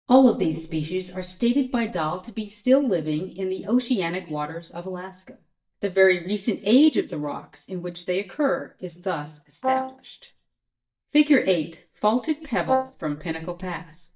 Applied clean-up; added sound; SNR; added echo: neural mask model DeepFilterNet 3.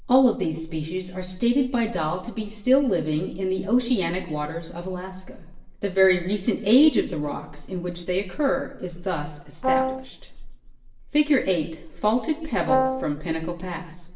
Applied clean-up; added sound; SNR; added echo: none; Brass instrument; 1 dB; reverberation time 0.8 s.